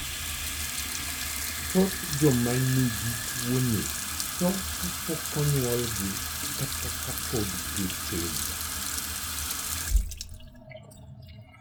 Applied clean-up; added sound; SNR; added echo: none; Sink (filling or washing) / Water tap, faucet; 1 dB; none.